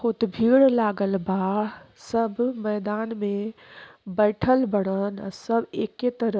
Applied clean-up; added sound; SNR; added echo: none; none; none; none.